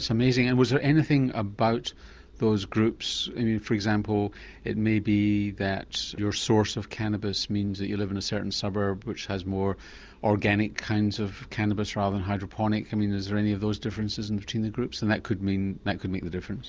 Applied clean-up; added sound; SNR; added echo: none; none; none; none.